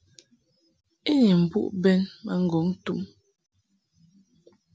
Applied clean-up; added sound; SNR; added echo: none; none; none; none.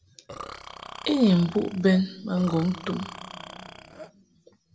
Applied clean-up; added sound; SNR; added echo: none; Burping, eructation; 15 dB; reverberation time 1.1 s.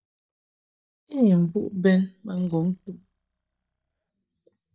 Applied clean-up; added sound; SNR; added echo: neural mask model DeepFilterNet 3.